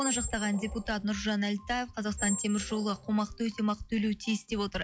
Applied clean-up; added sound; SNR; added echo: classical method log-MMSE.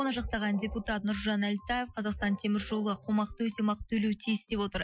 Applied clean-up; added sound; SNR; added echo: classical method Wiener filter.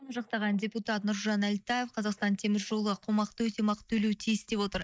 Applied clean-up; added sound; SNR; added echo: neural mask model DeepFilterNet 3.